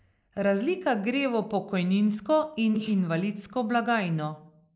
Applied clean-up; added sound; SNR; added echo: neural mask model Resemble Enhance denoiser.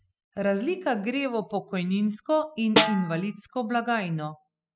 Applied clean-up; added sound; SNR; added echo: classical method spectral subtraction.